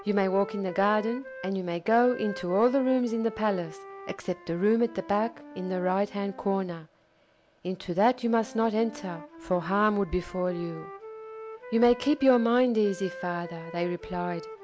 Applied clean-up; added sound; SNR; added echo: none; Wind instrument, woodwind instrument; 16 dB; none.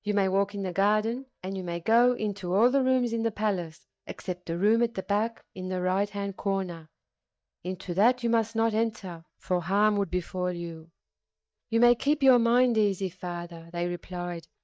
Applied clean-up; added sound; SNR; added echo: neural mask model DeepFilterNet 3.